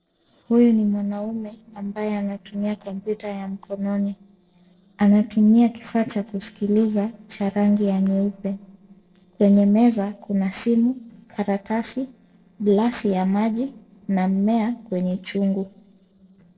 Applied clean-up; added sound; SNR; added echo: neural separator model SepFormer DNS4.